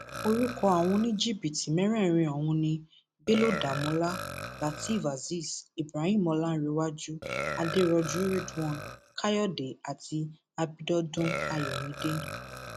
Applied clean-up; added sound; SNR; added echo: none; Burping, eructation; 10 dB; none.